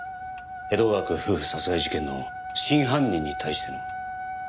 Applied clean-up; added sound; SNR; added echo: none; Wind instrument, woodwind instrument; 8 dB; none.